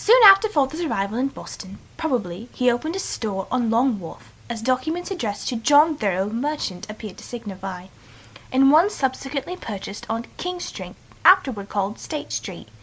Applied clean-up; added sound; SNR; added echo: none; none; none; none.